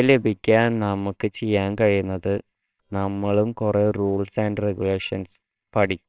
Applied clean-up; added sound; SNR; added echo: neural separator model SepFormer WHAMR!.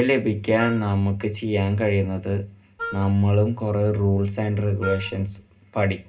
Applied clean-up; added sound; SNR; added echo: none; Wind instrument, woodwind instrument; 13 dB; reverberation time 0.2 s.